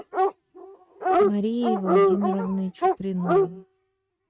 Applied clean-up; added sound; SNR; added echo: neural mask model RNNoise.